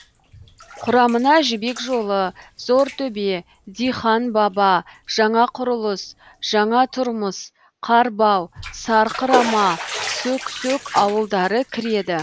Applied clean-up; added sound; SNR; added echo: none; Bathtub (filling or washing); 13 dB; none.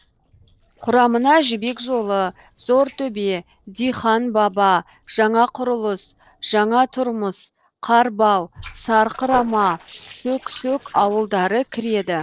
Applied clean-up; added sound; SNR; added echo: neural separator model SepFormer DNS4.